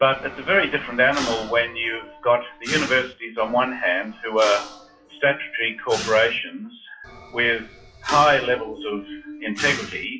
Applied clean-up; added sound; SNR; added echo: classical method WPE with log-MMSE.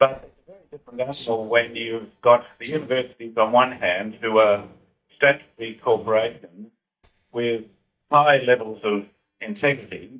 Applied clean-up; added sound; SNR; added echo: neural mask model DeepFilterNet 3.